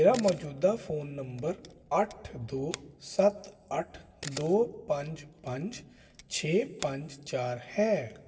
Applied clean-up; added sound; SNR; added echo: none; Camera; 18 dB; reverberation time 1.6 s.